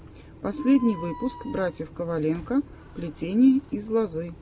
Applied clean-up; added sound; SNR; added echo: none; Squeak; 20 dB; none.